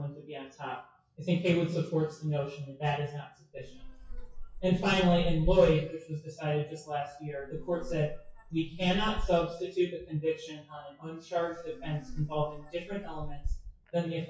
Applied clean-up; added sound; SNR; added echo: classical method WPE with log-MMSE.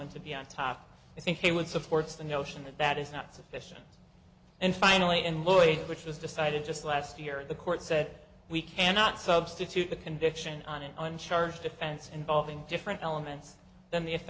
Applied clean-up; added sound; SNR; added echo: none; none; none; none.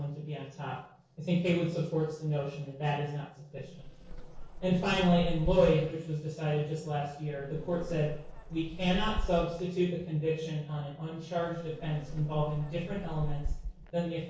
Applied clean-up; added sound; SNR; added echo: neural separator model SepFormer DNS4.